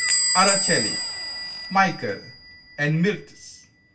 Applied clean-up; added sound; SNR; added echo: none; Squeak / Bell; 1 dB; reverberation time 0.2 s.